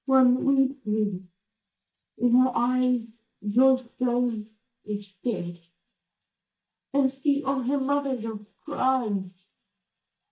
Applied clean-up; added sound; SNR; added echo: neural mask model DeepFilterNet 3.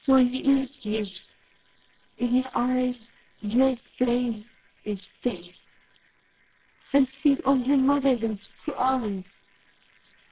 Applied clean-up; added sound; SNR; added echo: neural separator model SepFormer WHAMR!.